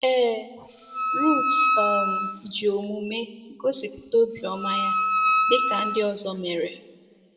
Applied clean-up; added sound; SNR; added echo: none; Wind instrument, woodwind instrument; -1 dB; reverberation time 1.1 s.